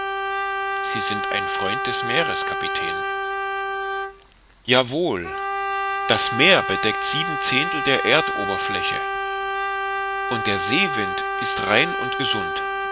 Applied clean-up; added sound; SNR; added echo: none; Brass instrument; 0 dB; none.